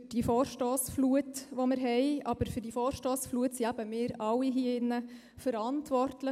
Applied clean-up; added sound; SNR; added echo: none; none; none; none.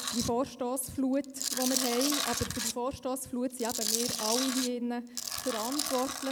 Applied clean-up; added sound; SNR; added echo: none; Tools; 3 dB; none.